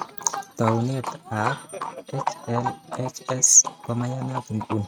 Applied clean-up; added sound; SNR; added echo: neural mask model RNNoise.